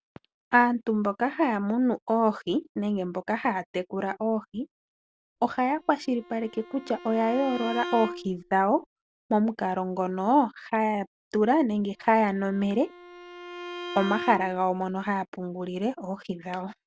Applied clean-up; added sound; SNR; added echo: none; Bowed string instrument; 13 dB; none.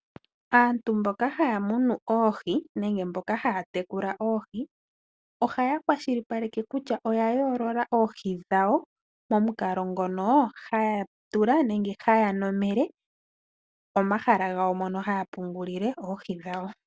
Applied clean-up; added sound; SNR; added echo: none; none; none; none.